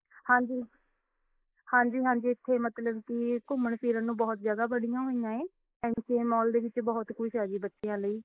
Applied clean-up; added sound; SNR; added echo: neural mask model Resemble Enhance denoiser.